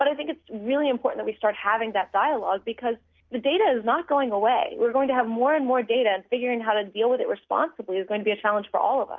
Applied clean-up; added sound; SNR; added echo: none; none; none; none.